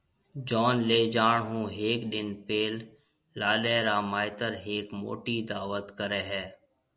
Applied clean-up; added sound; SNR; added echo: none; none; none; none.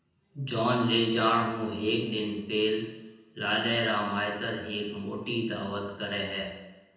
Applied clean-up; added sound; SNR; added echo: none; none; none; reverberation time 0.9 s.